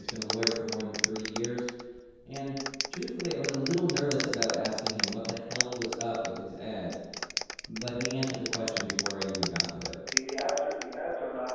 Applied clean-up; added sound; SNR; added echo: none; Clapping; 2 dB; reverberation time 1.2 s.